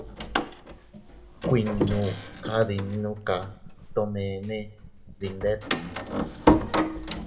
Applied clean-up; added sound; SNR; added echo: none; Door; -1 dB; reverberation time 0.6 s.